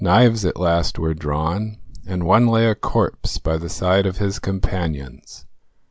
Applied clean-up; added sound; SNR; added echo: none; none; none; none.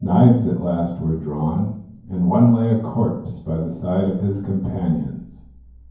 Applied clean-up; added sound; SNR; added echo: none; none; none; reverberation time 0.9 s.